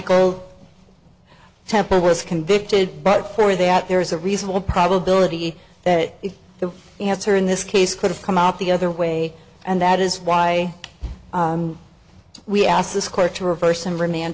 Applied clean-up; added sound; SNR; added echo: none; none; none; none.